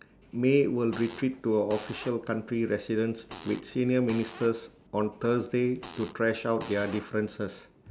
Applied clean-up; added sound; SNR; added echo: none; Fart; 19 dB; none.